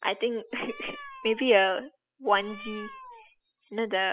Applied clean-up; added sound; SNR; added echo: classical method spectral subtraction.